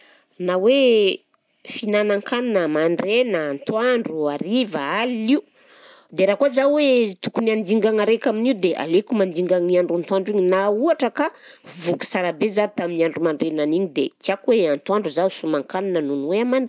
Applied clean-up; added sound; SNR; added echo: none; none; none; none.